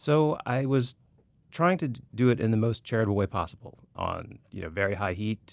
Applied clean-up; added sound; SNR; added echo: none; none; none; none.